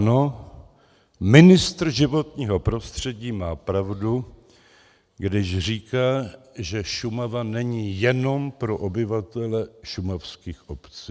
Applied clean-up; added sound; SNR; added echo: none; none; none; none.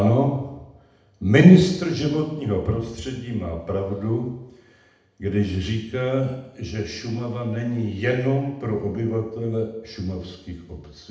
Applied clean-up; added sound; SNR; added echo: none; none; none; reverberation time 0.8 s.